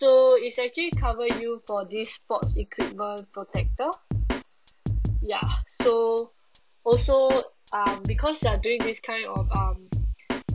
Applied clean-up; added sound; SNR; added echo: none; Drum kit; 3 dB; none.